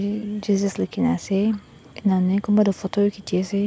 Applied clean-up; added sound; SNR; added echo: none; none; none; none.